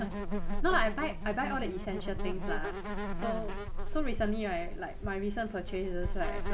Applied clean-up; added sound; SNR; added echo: none; Insect; -2 dB; none.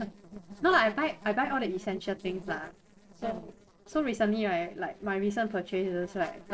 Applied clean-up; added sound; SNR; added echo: neural separator model SepFormer DNS4.